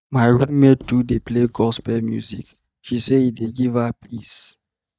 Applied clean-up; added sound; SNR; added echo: neural mask model DeepFilterNet 3.